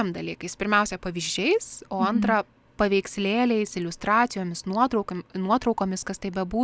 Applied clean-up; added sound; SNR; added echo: none; none; none; none.